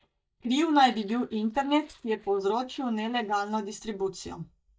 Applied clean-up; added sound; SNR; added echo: neural mask model DeepFilterNet 3.